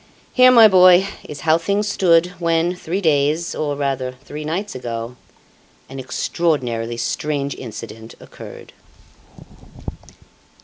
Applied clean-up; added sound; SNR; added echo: none; none; none; none.